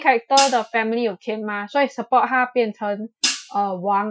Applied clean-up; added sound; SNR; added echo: classical method Wiener filter.